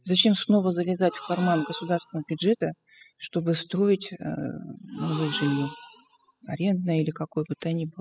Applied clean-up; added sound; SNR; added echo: classical method spectral subtraction.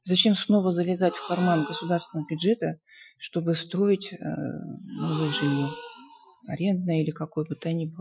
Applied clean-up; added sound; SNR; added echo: classical method Wiener filter.